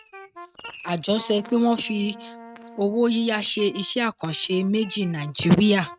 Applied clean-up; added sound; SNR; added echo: neural mask model RNNoise.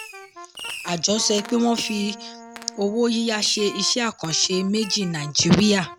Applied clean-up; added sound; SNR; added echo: none; Wind instrument, woodwind instrument + Fireworks; 16 dB; none.